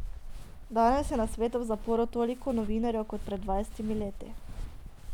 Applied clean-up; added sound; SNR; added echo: none; Walk, footsteps; 6 dB; none.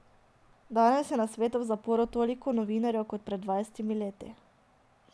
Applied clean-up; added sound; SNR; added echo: none; none; none; none.